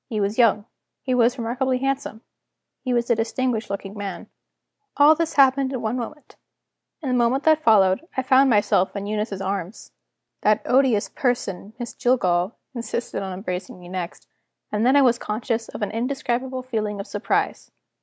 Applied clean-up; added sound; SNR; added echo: none; none; none; none.